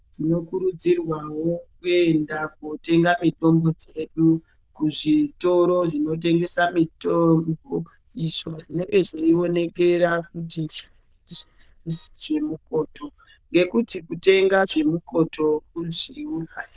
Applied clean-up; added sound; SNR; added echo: neural diffusion model UNIVERSE++.